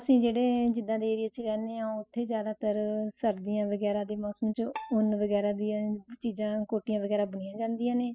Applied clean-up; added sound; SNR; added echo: classical method spectral subtraction.